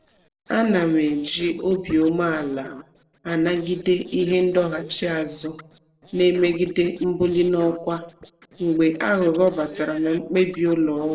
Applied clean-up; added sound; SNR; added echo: neural separator model SepFormer DNS4.